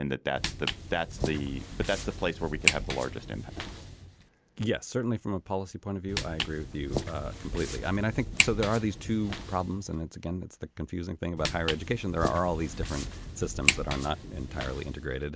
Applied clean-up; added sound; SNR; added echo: none; Walk, footsteps; 2 dB; none.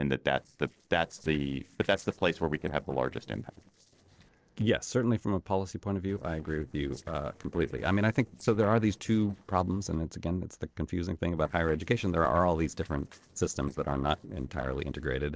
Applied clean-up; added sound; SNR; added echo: neural separator model SepFormer DNS4.